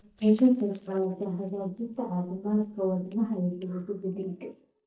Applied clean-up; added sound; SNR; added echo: neural mask model DeepFilterNet 3.